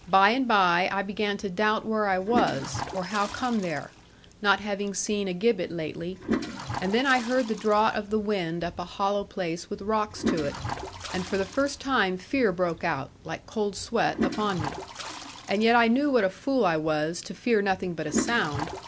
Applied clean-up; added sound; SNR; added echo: none; Toilet flush; 10 dB; none.